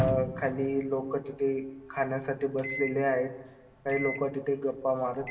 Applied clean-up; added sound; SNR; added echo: none; Microwave oven; 9 dB; reverberation time 1.2 s.